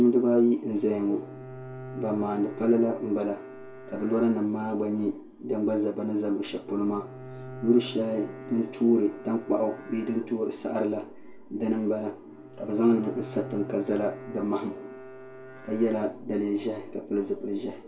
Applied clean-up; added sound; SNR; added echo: none; Bowed string instrument; 17 dB; reverberation time 0.2 s.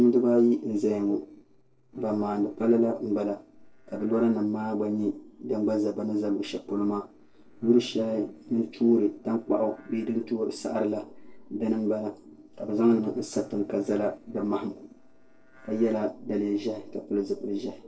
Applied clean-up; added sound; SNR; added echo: neural separator model SepFormer DNS4.